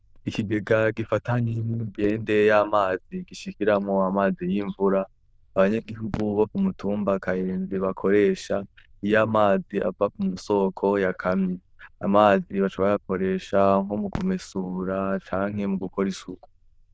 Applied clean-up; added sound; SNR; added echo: neural diffusion model UNIVERSE++.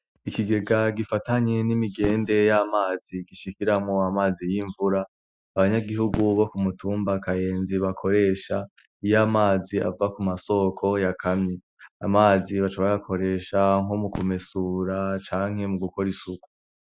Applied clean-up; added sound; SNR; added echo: classical method Wiener filter.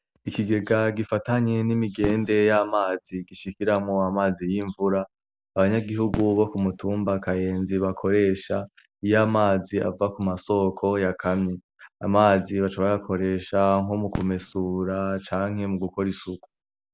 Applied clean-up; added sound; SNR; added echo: none; Fireworks; 17 dB; none.